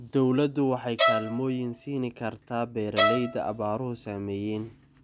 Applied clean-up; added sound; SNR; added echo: none; Bowed string instrument; 1 dB; none.